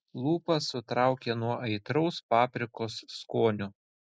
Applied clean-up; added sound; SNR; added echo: none; none; none; none.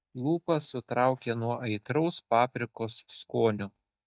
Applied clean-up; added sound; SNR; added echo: neural mask model DeepFilterNet 3.